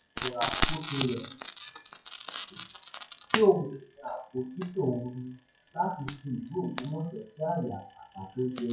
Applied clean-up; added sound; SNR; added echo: classical method WPE with log-MMSE.